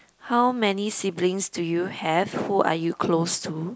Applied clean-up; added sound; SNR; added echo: none; none; none; none.